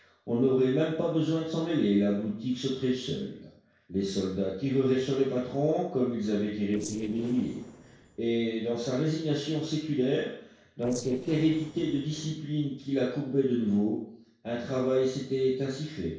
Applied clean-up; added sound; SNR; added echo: neural separator model SepFormer DNS4.